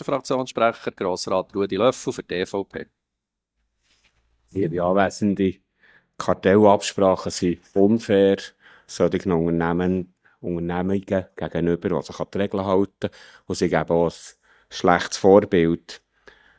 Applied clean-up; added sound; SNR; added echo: neural mask model DeepFilterNet 3.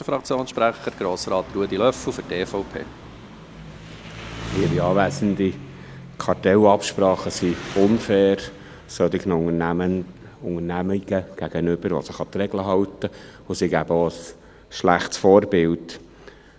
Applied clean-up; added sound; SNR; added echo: none; Engine; 15 dB; none.